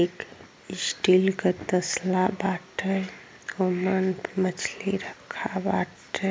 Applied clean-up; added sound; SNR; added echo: none; none; none; none.